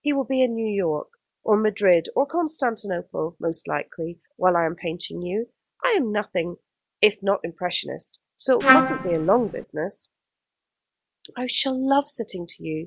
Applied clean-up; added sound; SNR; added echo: none; Trumpet; -3 dB; none.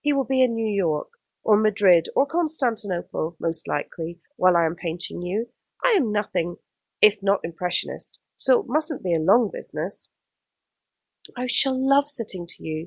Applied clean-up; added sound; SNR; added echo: none; none; none; none.